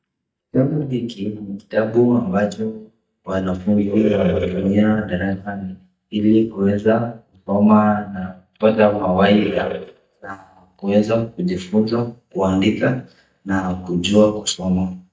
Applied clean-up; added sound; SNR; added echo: neural mask model DeepFilterNet 3.